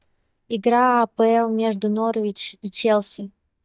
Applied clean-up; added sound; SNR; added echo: neural mask model DeepFilterNet 3.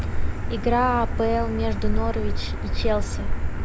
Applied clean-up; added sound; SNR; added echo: none; Motor vehicle (road); -3 dB; none.